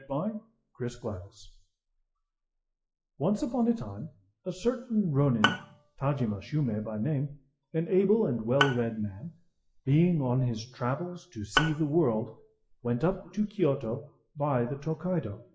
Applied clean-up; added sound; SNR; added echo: classical method WPE with log-MMSE.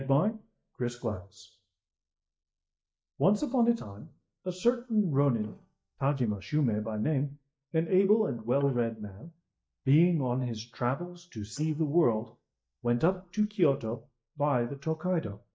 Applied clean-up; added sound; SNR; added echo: neural mask model DeepFilterNet 3.